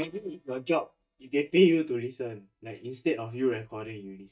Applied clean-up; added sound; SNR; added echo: neural mask model DeepFilterNet 3.